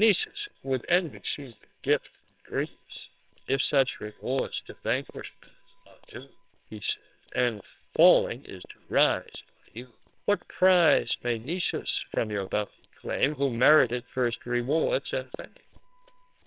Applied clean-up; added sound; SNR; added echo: neural separator model SepFormer WHAMR!.